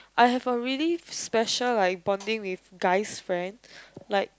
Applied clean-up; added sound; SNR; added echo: none; none; none; none.